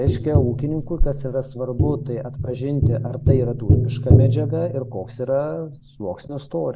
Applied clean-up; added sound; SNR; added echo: none; Tap; -4 dB; none.